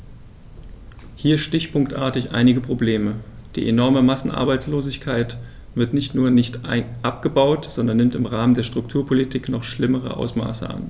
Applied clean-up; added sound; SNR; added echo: none; none; none; none.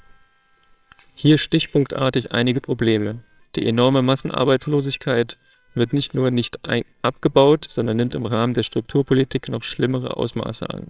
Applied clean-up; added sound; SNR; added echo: neural separator model SepFormer WHAMR!.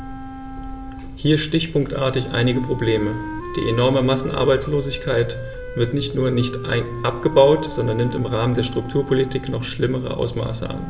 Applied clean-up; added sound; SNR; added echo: none; Wind instrument, woodwind instrument; 13 dB; reverberation time 1.7 s.